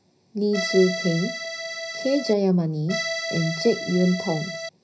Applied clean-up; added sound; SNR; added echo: none; Accordion; 6 dB; reverberation time 0.4 s.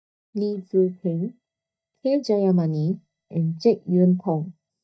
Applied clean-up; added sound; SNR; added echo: neural mask model DeepFilterNet 3.